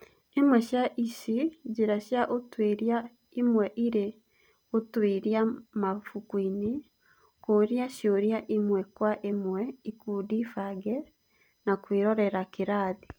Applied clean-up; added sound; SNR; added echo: none; none; none; none.